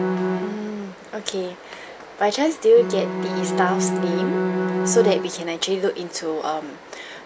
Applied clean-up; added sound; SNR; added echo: none; Bowed string instrument; 3 dB; none.